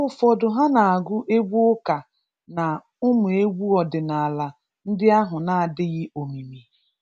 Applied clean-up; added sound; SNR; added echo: none; none; none; none.